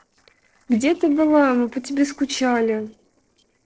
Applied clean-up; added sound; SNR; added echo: neural separator model SepFormer DNS4.